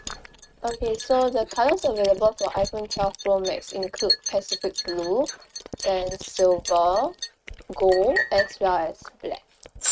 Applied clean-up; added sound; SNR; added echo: neural mask model RNNoise.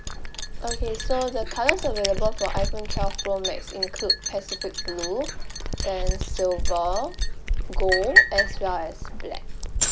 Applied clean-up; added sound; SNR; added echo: none; Cat + Liquid; -3 dB; none.